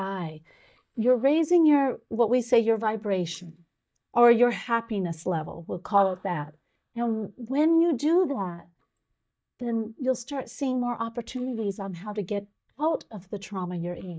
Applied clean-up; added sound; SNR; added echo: neural mask model DeepFilterNet 3.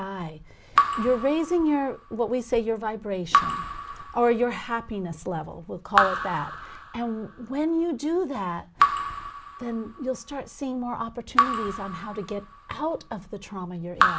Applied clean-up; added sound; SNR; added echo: none; Raindrop / Drip; 1 dB; none.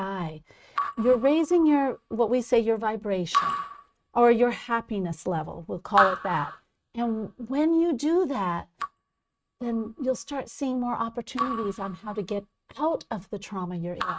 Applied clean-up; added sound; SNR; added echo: neural mask model RNNoise.